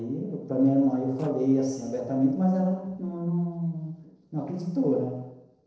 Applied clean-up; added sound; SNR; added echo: neural separator model SepFormer DNS4.